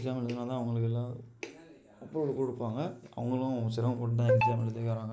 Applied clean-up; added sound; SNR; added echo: none; none; none; none.